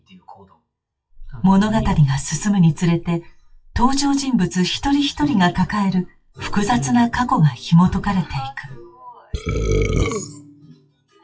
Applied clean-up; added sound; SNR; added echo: classical method WPE with log-MMSE.